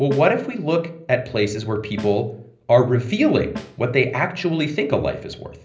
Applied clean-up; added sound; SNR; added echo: none; Snare drum; 20 dB; reverberation time 0.5 s.